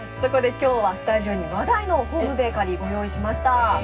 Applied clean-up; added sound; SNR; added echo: none; Trumpet; 20 dB; reverberation time 0.4 s.